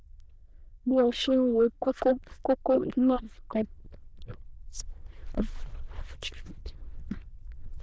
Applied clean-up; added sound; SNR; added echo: neural diffusion model UNIVERSE++.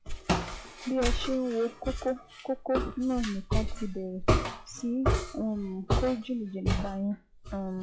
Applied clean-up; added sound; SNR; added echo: classical method log-MMSE.